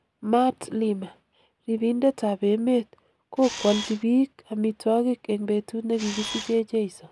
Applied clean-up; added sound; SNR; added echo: none; Camera; 9 dB; none.